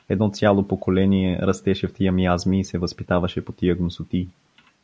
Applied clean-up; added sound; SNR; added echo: none; none; none; none.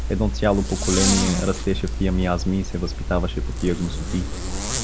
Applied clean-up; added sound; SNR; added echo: none; Zipper (clothing); 1 dB; none.